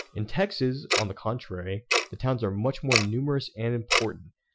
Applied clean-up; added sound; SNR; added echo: classical method Wiener filter.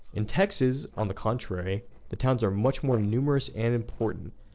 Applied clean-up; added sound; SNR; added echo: neural separator model SepFormer DNS4.